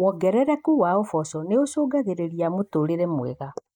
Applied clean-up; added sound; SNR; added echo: neural mask model Resemble Enhance denoiser.